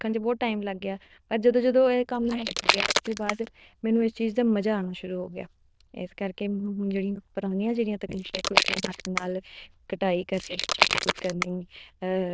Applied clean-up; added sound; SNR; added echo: neural diffusion model UNIVERSE++.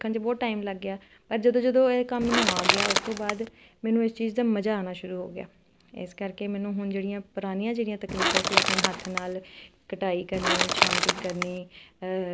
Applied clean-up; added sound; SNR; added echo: none; Crushing / Wood; -3 dB; none.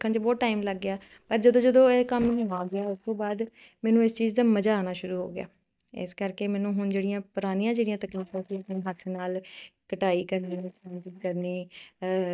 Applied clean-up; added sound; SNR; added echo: neural mask model DeepFilterNet 3.